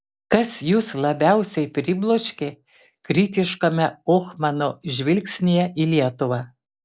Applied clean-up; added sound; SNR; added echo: none; none; none; none.